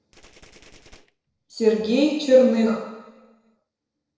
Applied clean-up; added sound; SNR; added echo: neural separator model SepFormer DNS4.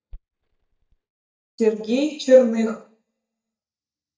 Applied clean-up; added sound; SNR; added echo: neural mask model DeepFilterNet 3.